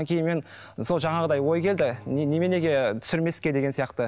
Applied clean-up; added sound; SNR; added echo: none; Bowed string instrument + Finger snapping; 19 dB; none.